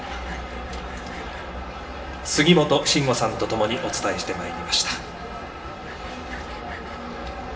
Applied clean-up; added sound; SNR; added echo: none; Sawing; 20 dB; reverberation time 0.7 s.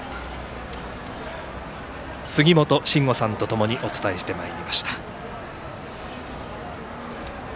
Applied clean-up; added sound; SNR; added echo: none; none; none; none.